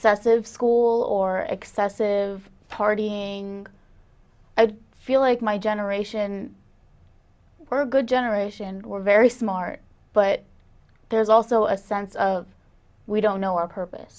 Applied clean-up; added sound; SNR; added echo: none; none; none; none.